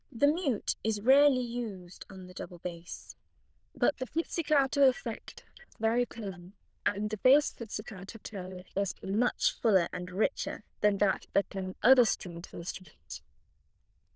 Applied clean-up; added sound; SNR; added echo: neural diffusion model UNIVERSE++.